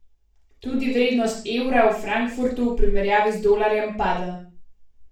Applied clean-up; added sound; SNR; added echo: none; none; none; reverberation time 0.4 s.